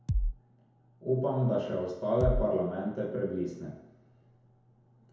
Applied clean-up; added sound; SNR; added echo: none; Bass drum; -2 dB; reverberation time 1.0 s.